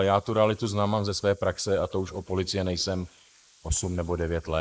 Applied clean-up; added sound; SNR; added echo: neural mask model Resemble Enhance denoiser.